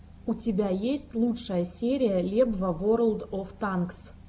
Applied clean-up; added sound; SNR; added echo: none; none; none; none.